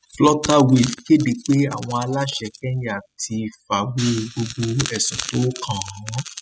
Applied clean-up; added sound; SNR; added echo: classical method spectral subtraction.